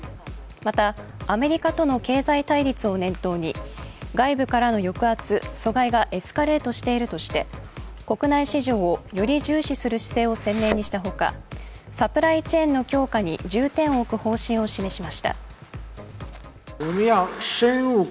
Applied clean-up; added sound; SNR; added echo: none; Thump, thud; 9 dB; none.